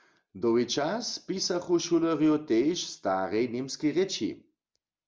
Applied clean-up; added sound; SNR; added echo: none; none; none; none.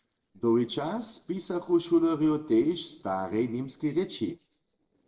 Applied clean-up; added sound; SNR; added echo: neural separator model SepFormer DNS4.